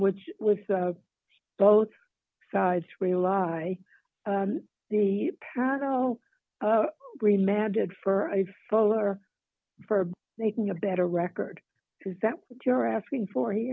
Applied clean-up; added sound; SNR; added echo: none; none; none; none.